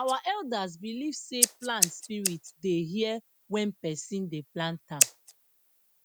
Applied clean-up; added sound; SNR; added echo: none; Scissors; 1 dB; none.